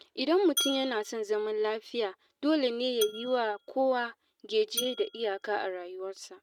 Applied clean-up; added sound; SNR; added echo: neural mask model RNNoise.